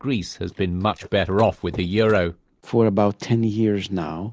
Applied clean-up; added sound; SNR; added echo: neural mask model Resemble Enhance denoiser.